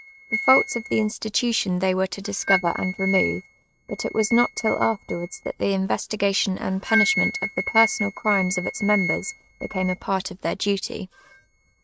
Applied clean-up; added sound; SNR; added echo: neural mask model RNNoise.